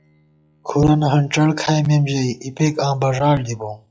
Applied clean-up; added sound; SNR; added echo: classical method log-MMSE.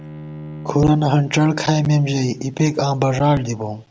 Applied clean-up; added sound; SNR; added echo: none; Bowed string instrument; 18 dB; none.